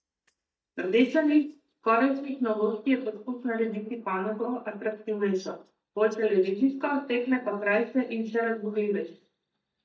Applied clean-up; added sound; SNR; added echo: neural mask model DeepFilterNet 3.